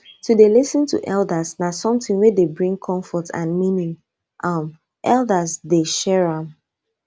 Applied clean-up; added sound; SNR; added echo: none; none; none; none.